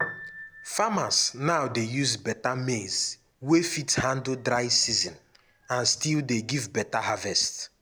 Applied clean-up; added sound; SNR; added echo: none; Piano; 18 dB; none.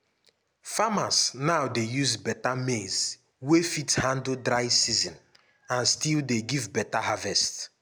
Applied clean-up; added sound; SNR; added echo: none; none; none; none.